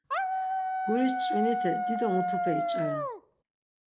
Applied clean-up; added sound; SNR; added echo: none; Dog; -3 dB; none.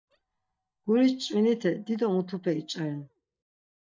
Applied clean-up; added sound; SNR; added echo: neural mask model DeepFilterNet 3.